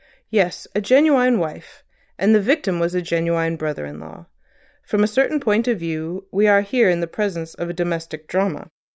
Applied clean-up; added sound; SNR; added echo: none; none; none; none.